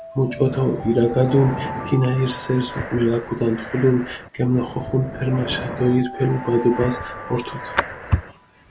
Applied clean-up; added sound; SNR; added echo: none; Breathing + Alarm; 11 dB; none.